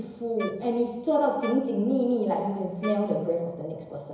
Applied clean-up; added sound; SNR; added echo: none; Wind instrument, woodwind instrument; 13 dB; reverberation time 1.0 s.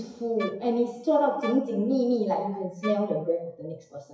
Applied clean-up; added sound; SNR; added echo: classical method WPE with log-MMSE.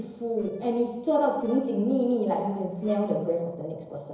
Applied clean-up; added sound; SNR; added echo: neural separator model SepFormer DNS4.